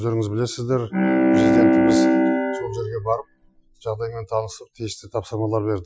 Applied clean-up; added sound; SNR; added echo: classical method Wiener filter.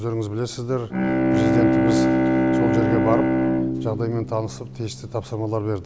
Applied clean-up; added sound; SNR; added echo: none; Bowed string instrument; -5 dB; none.